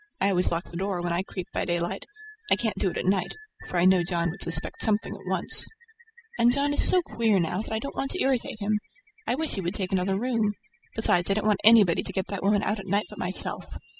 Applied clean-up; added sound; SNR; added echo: classical method spectral subtraction.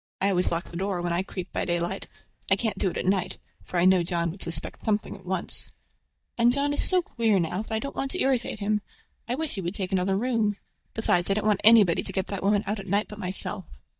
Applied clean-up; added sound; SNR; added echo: neural mask model DeepFilterNet 3.